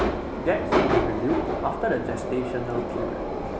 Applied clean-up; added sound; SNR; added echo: none; Subway, metro, underground; -3 dB; none.